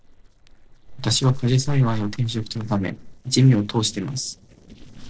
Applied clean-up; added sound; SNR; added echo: neural separator model SepFormer DNS4.